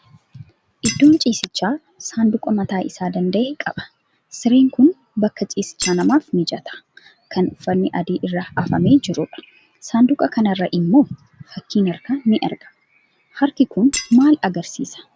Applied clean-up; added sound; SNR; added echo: none; Shatter; 9 dB; none.